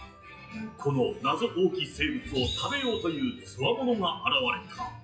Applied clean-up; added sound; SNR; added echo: classical method WPE with log-MMSE.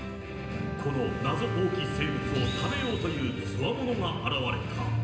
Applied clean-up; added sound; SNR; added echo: none; Bowed string instrument; 10 dB; reverberation time 0.9 s.